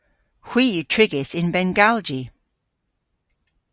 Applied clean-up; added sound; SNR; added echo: none; none; none; none.